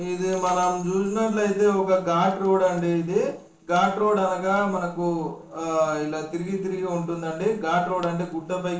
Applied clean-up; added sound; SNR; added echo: neural separator model SepFormer DNS4.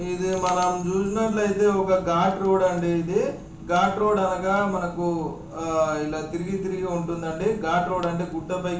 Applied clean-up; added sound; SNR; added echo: none; Fire; 17 dB; reverberation time 0.8 s.